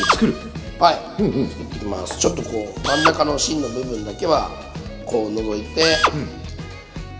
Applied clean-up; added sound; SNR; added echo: none; Drill; 6 dB; reverberation time 1.7 s.